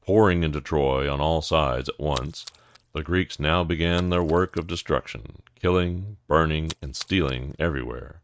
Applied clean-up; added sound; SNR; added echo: neural mask model RNNoise.